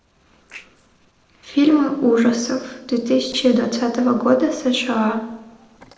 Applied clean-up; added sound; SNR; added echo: neural separator model SepFormer DNS4.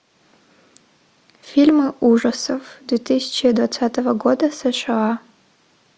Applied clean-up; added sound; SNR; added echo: none; none; none; none.